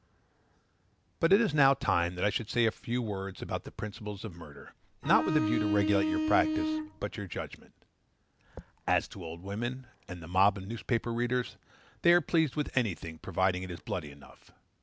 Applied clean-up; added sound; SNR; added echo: none; Bowed string instrument; -1 dB; none.